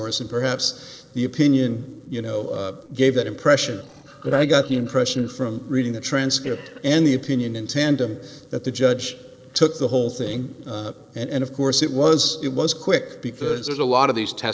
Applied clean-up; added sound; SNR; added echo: neural separator model SepFormer DNS4.